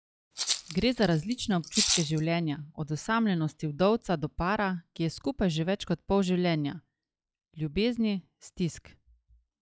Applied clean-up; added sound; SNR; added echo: classical method log-MMSE.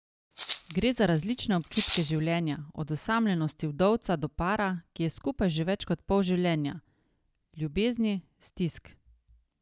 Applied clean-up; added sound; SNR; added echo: none; Rattle (instrument); 3 dB; none.